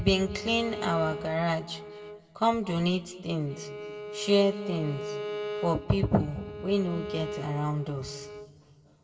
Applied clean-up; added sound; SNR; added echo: none; Bowed string instrument; 10 dB; reverberation time 1.5 s.